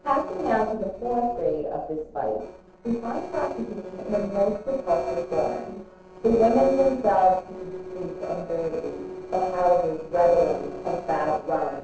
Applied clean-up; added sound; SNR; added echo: neural separator model SepFormer DNS4.